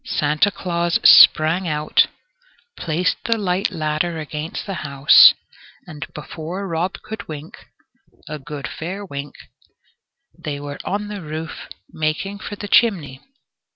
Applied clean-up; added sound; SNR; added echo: none; none; none; none.